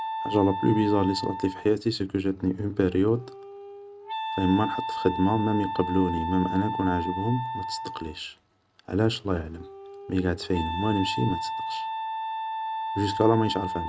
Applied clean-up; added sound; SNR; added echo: none; Wind instrument, woodwind instrument; 6 dB; none.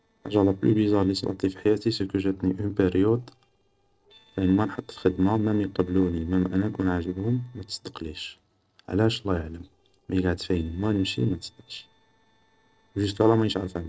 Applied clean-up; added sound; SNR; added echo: neural separator model SepFormer DNS4.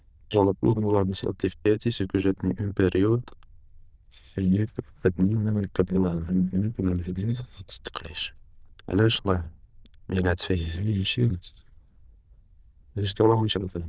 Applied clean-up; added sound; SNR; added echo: neural diffusion model UNIVERSE++.